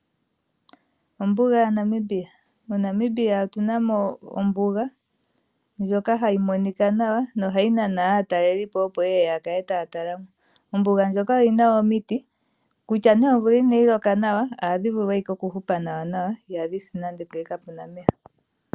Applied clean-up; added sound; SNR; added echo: none; none; none; none.